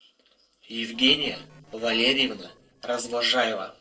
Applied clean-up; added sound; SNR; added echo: neural separator model SepFormer DNS4.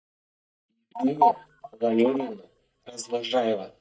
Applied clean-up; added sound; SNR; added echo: neural mask model DeepFilterNet 3.